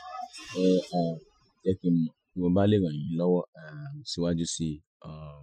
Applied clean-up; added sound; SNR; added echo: classical method Wiener filter.